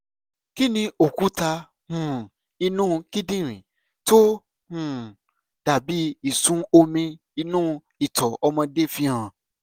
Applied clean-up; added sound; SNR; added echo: none; none; none; none.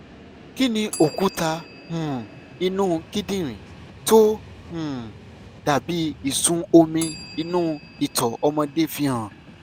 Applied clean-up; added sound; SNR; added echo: none; Bell + Train; 18 dB; none.